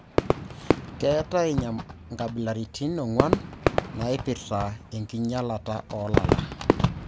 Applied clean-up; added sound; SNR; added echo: none; Fireworks; -1 dB; none.